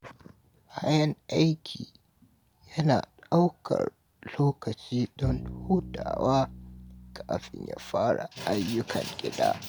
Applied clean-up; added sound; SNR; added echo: none; Bowed string instrument; 11 dB; none.